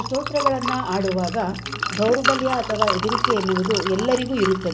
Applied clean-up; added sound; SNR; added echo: none; Liquid; 3 dB; none.